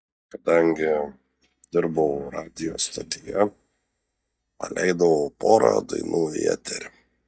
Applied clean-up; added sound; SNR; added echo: neural mask model DeepFilterNet 3.